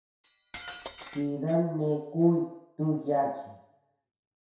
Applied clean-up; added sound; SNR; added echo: none; Cutlery, silverware; 13 dB; reverberation time 0.7 s.